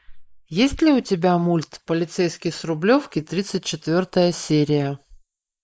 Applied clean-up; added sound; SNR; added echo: neural mask model Resemble Enhance denoiser.